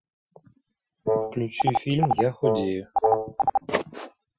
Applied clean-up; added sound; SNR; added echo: classical method Wiener filter.